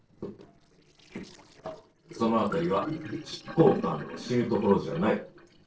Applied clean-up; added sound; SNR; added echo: neural separator model SepFormer DNS4.